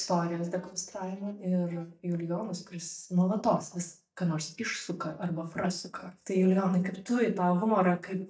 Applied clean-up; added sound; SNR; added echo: neural mask model DeepFilterNet 3.